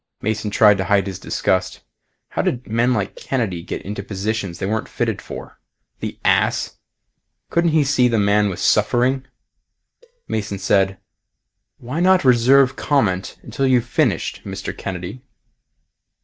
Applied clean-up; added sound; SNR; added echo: neural mask model DeepFilterNet 3.